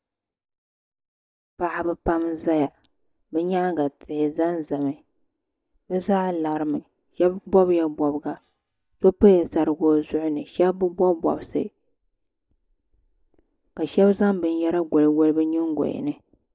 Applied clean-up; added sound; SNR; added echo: neural mask model DeepFilterNet 3.